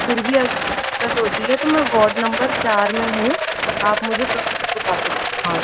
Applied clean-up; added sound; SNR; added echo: none; Rattle; 1 dB; none.